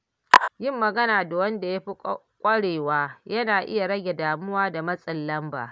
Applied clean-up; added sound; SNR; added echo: none; none; none; none.